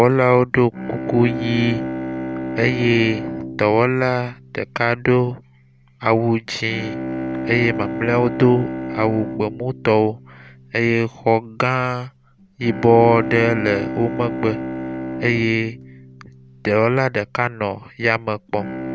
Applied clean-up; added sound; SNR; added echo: none; Bowed string instrument; 9 dB; none.